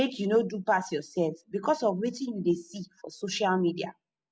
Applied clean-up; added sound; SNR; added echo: none; none; none; none.